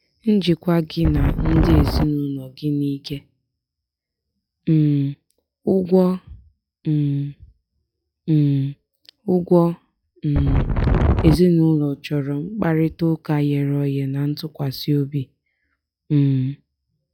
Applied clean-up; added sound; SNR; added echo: classical method log-MMSE.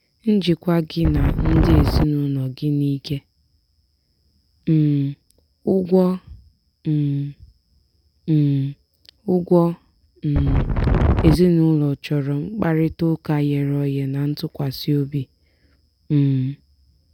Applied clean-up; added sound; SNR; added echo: none; Wind; -4 dB; none.